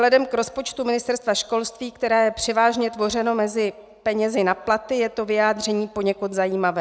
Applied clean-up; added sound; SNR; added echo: none; none; none; none.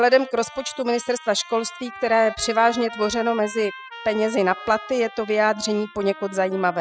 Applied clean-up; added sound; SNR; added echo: classical method spectral subtraction.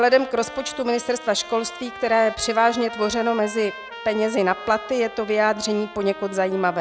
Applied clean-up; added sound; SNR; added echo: none; Trumpet; 15 dB; none.